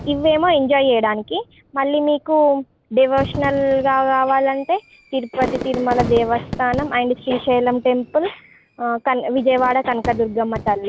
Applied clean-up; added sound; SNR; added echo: none; Fireworks; 14 dB; none.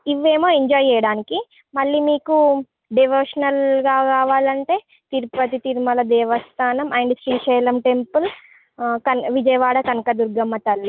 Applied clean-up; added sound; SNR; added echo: none; none; none; none.